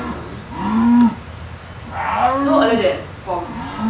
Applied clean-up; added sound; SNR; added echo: none; Cricket / Growling; -5 dB; reverberation time 0.7 s.